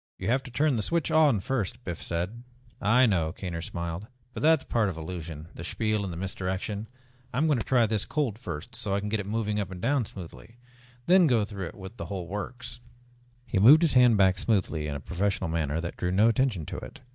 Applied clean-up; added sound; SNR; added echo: neural mask model DeepFilterNet 3.